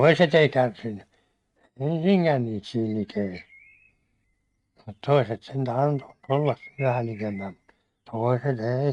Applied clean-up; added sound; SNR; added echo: neural mask model RNNoise.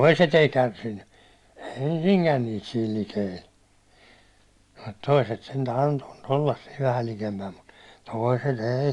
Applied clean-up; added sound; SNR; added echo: none; none; none; none.